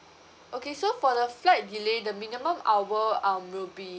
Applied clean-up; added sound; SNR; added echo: none; none; none; none.